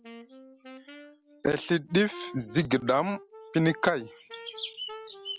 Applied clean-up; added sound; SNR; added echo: none; Wind instrument, woodwind instrument; 18 dB; none.